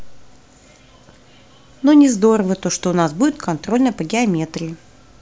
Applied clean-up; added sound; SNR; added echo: none; none; none; none.